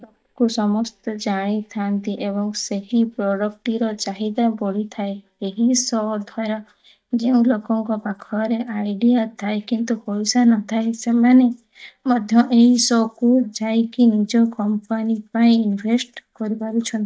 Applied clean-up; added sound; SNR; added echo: neural mask model DeepFilterNet 3.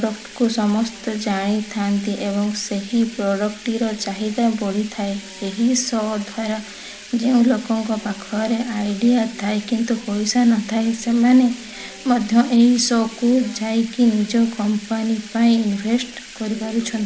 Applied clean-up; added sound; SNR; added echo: none; Bathtub (filling or washing); 19 dB; none.